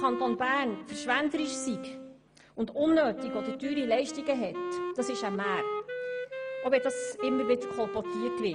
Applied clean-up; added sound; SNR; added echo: none; Wind instrument, woodwind instrument; 6 dB; none.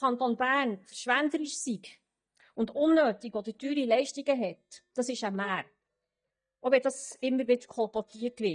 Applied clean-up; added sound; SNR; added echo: neural mask model DeepFilterNet 3.